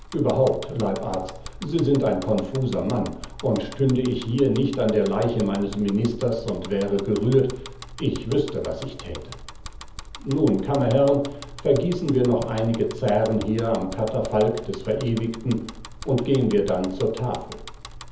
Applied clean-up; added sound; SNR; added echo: none; Bicycle; 15 dB; reverberation time 0.7 s.